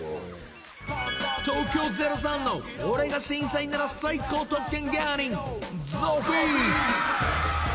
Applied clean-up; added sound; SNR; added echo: none; none; none; none.